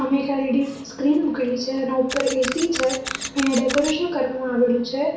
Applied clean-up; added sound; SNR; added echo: none; Camera; 10 dB; reverberation time 0.6 s.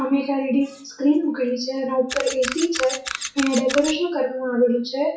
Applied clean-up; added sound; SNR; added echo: classical method WPE with log-MMSE.